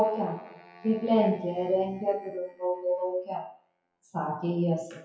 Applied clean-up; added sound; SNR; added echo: classical method WPE with log-MMSE.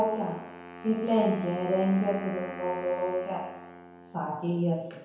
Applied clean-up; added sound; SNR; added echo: none; Wind instrument, woodwind instrument; 14 dB; reverberation time 1.0 s.